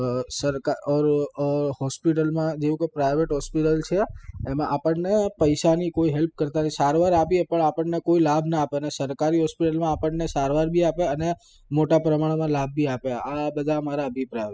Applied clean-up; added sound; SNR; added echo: classical method spectral subtraction.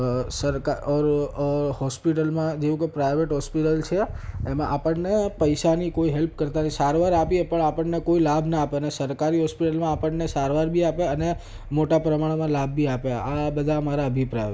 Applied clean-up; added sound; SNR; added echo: none; Growling; 17 dB; none.